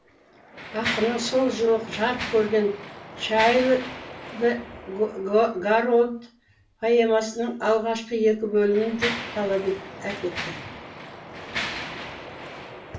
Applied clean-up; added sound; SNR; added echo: none; Mechanisms; 11 dB; reverberation time 0.3 s.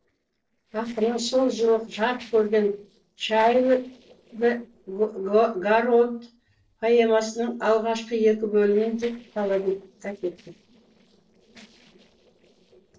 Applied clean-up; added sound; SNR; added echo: neural separator model SepFormer DNS4.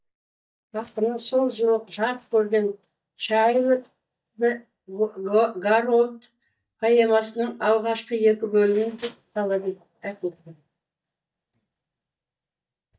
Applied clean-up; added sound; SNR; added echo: neural mask model DeepFilterNet 3.